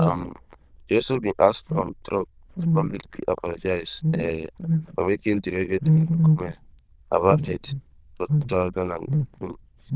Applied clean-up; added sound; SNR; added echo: neural diffusion model UNIVERSE++.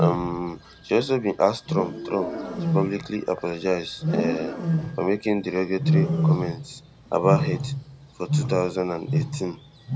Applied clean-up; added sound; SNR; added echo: none; Wild animals; 1 dB; none.